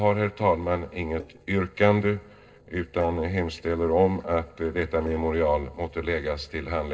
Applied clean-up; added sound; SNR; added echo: neural separator model SepFormer DNS4.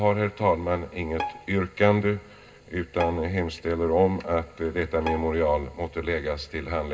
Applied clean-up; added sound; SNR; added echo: none; Bowed string instrument; 14 dB; reverberation time 0.2 s.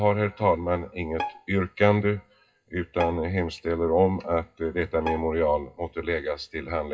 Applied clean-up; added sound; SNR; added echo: classical method WPE with log-MMSE.